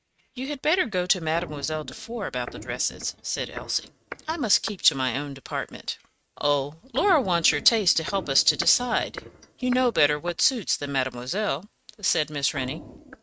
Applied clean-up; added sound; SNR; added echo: neural mask model RNNoise.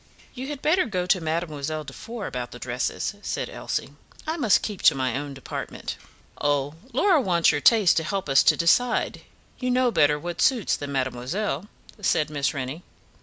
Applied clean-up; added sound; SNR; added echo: none; none; none; none.